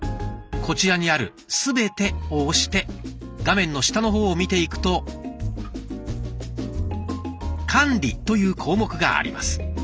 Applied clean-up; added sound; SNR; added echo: none; none; none; none.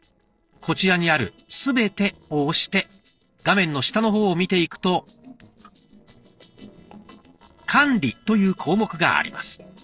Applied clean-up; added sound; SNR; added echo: neural separator model SepFormer DNS4.